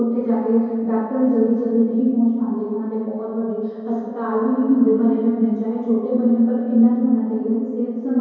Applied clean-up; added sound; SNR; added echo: none; none; none; reverberation time 2.2 s.